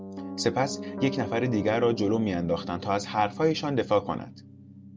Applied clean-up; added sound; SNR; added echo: none; Piano; 10 dB; none.